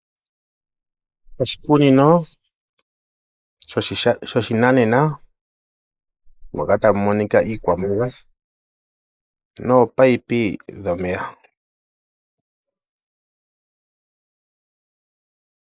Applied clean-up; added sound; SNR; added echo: neural mask model Resemble Enhance denoiser.